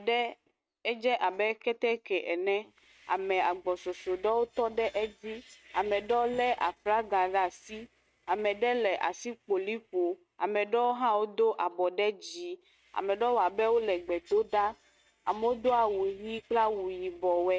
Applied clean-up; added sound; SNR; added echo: neural mask model RNNoise.